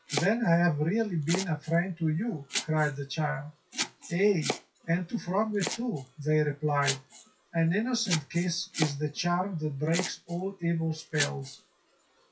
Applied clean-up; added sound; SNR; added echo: classical method WPE with log-MMSE.